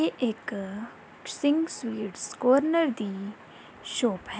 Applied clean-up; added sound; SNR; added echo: none; none; none; none.